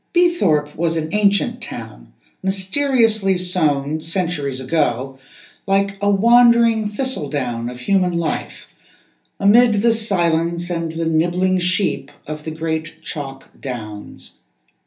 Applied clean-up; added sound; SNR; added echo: none; none; none; reverberation time 0.3 s.